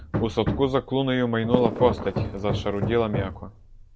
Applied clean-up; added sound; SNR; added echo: none; Hammer + Fireworks; 4 dB; none.